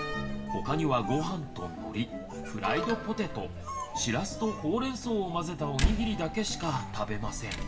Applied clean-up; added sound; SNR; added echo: none; Slam; 6 dB; reverberation time 0.5 s.